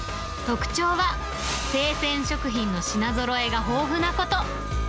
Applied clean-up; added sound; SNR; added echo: none; Alarm; 11 dB; none.